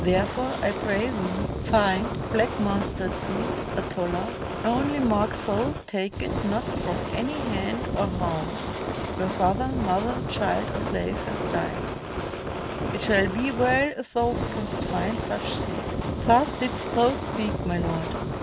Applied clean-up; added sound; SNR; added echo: none; Fire; 2 dB; none.